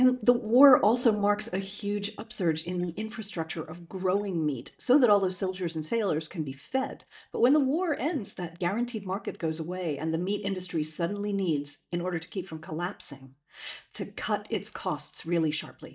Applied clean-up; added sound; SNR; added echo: neural mask model DeepFilterNet 3.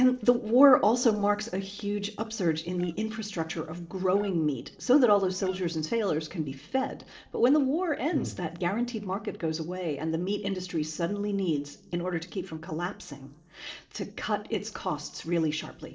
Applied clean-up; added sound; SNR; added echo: neural separator model SepFormer DNS4.